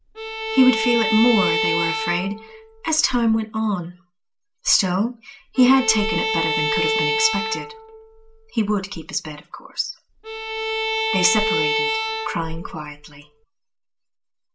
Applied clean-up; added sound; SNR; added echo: none; Bowed string instrument; 1 dB; reverberation time 0.2 s.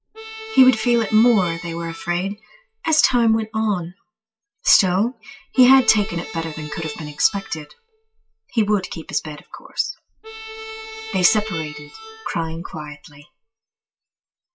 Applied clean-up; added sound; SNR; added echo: classical method WPE with log-MMSE.